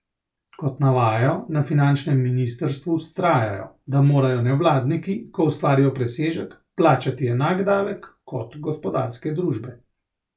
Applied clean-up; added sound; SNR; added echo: none; none; none; none.